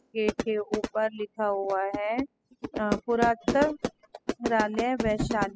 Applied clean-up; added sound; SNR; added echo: classical method spectral subtraction.